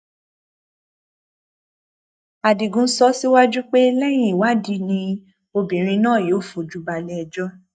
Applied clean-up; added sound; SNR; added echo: neural mask model DeepFilterNet 3.